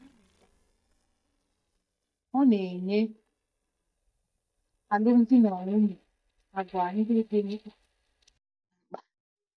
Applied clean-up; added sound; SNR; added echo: neural mask model DeepFilterNet 3.